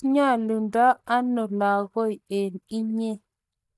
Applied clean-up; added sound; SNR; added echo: neural mask model DeepFilterNet 3.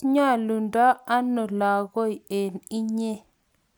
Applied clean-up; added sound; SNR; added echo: none; none; none; none.